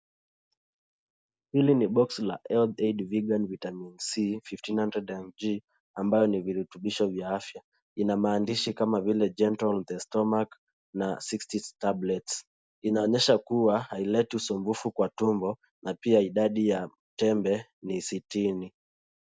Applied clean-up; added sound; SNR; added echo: none; none; none; none.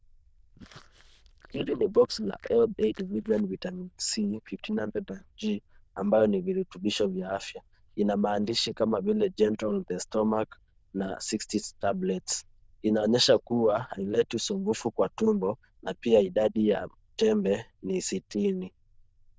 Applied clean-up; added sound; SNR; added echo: neural diffusion model UNIVERSE++.